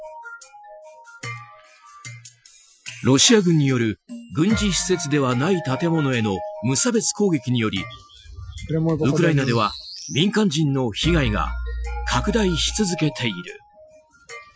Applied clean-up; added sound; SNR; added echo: classical method Wiener filter.